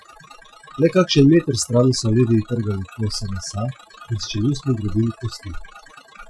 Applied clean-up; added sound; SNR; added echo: classical method Wiener filter.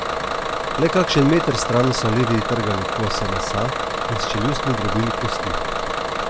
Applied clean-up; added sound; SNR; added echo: none; Bus / Engine; 1 dB; none.